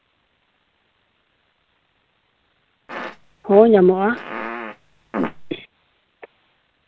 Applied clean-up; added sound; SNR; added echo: none; Fart; 9 dB; none.